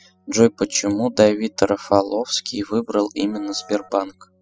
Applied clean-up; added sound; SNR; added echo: classical method spectral subtraction.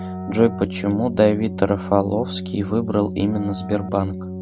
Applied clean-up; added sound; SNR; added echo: none; Keyboard (musical); 8 dB; none.